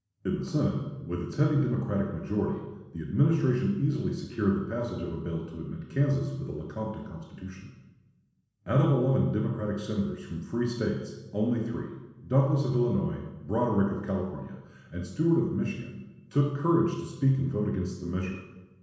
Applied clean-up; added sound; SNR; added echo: none; none; none; reverberation time 1.1 s.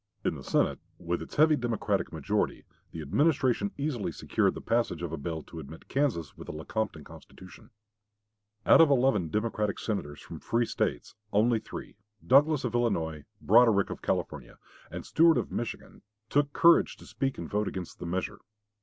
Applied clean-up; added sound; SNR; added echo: none; none; none; none.